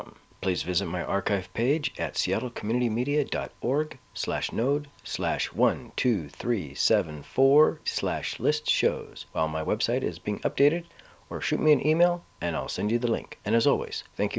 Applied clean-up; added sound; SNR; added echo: none; none; none; none.